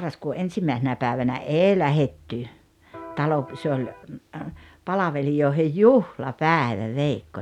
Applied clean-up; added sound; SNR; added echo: none; Electric guitar; 17 dB; none.